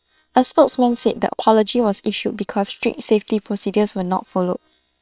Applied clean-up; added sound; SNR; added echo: neural separator model SepFormer WHAM!.